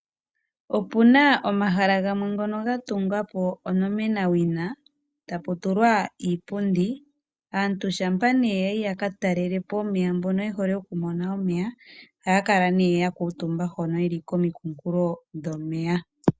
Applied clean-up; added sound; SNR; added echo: none; none; none; none.